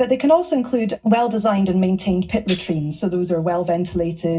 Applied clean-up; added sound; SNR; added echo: none; Tambourine; 18 dB; reverberation time 0.4 s.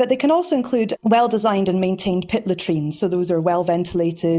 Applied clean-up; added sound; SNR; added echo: none; none; none; none.